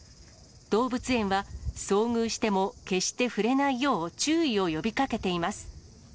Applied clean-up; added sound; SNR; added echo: none; none; none; none.